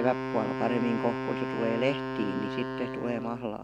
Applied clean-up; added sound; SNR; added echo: none; Wind instrument, woodwind instrument; 3 dB; none.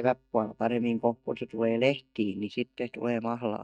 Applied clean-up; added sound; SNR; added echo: neural mask model DeepFilterNet 3.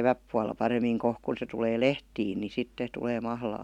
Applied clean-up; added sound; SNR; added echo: none; none; none; none.